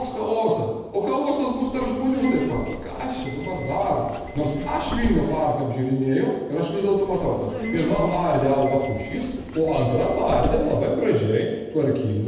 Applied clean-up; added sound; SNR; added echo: none; Subway, metro, underground; 11 dB; reverberation time 1.0 s.